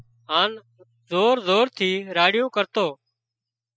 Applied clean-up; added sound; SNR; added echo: classical method spectral subtraction.